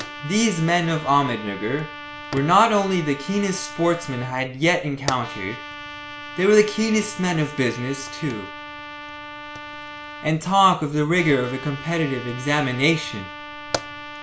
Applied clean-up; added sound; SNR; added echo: none; Trumpet + Fire; 12 dB; none.